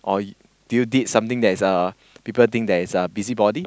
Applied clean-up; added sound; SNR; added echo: none; none; none; none.